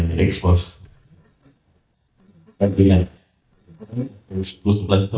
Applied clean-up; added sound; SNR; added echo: neural mask model DeepFilterNet 3.